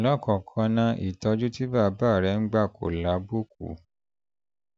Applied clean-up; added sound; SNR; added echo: none; none; none; none.